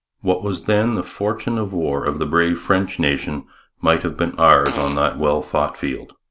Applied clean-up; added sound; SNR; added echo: none; Fart; 12 dB; none.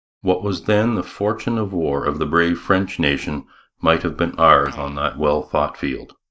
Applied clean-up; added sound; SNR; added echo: neural mask model DeepFilterNet 3.